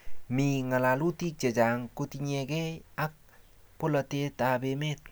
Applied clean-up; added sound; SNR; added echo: none; none; none; none.